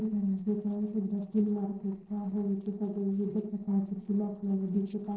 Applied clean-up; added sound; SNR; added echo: neural separator model SepFormer DNS4.